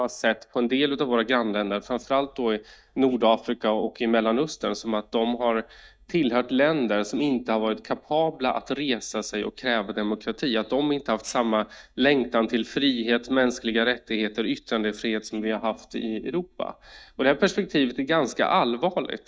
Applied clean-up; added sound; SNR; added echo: neural mask model DeepFilterNet 3.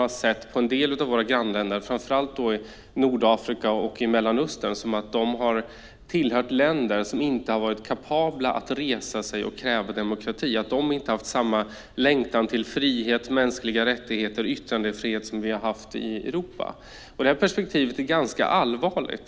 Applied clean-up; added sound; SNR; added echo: none; none; none; none.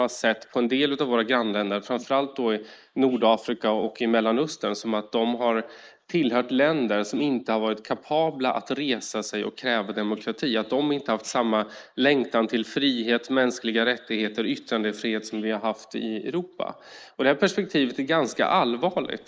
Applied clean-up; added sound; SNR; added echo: neural mask model Resemble Enhance denoiser.